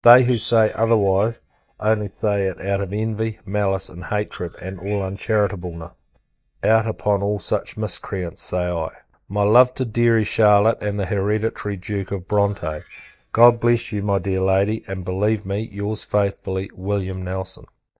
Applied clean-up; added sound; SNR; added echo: neural mask model DeepFilterNet 3.